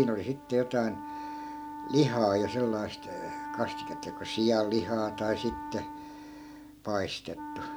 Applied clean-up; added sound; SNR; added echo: none; Wind instrument, woodwind instrument; 10 dB; none.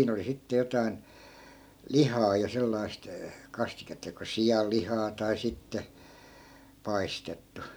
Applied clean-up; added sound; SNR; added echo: none; none; none; none.